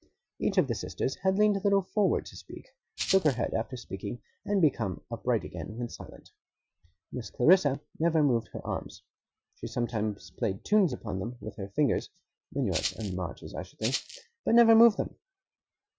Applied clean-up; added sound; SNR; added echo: classical method Wiener filter.